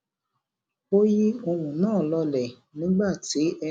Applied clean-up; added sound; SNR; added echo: none; none; none; none.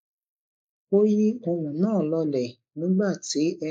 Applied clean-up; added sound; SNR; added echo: neural mask model Resemble Enhance denoiser.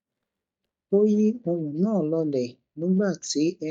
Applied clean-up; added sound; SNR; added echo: neural mask model DeepFilterNet 3.